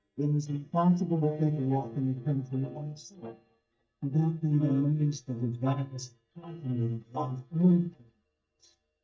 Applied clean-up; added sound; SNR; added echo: neural mask model DeepFilterNet 3.